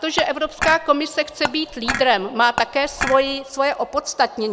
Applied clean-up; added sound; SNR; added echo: none; Dishes, pots, and pans / Chink, clink; 8 dB; none.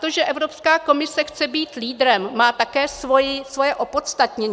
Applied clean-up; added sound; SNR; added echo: none; none; none; none.